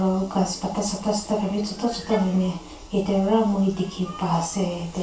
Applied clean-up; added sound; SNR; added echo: none; Bowed string instrument; 18 dB; reverberation time 0.3 s.